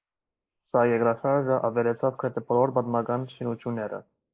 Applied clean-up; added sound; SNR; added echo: neural mask model Resemble Enhance denoiser.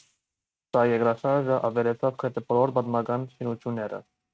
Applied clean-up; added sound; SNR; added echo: neural mask model RNNoise.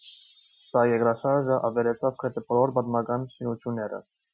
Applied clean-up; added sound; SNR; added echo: classical method Wiener filter.